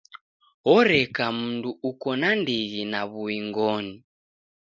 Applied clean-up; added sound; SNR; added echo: none; none; none; none.